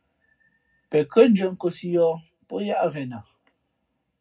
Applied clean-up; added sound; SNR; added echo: none; none; none; reverberation time 0.3 s.